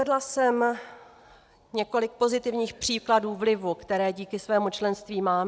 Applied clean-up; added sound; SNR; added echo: none; none; none; none.